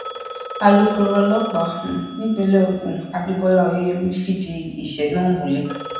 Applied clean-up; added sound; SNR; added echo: none; Telephone; 14 dB; reverberation time 1.0 s.